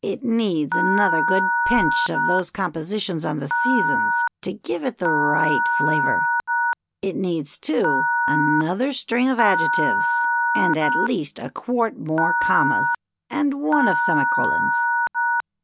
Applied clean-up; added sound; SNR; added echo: none; Telephone; -2 dB; none.